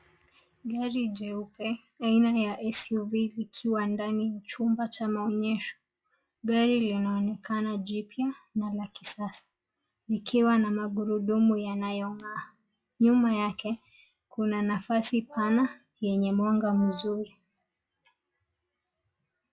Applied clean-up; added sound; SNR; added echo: classical method log-MMSE.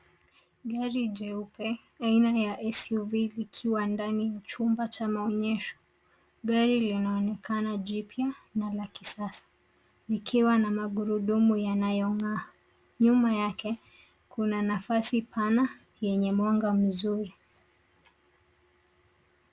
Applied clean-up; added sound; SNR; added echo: none; none; none; none.